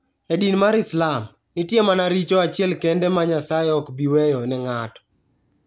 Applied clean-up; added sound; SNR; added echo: none; none; none; none.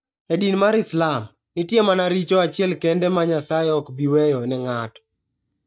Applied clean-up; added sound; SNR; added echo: neural mask model DeepFilterNet 3.